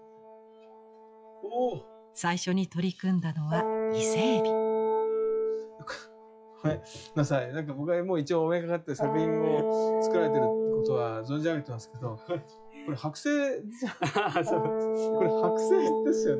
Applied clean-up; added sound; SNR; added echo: classical method log-MMSE.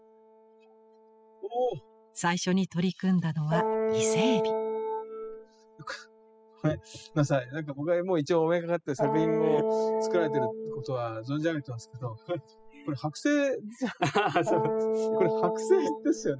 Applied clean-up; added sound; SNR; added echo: classical method spectral subtraction.